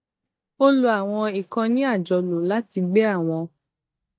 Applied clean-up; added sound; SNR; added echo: neural mask model DeepFilterNet 3.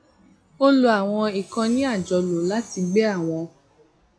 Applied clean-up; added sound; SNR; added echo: classical method log-MMSE.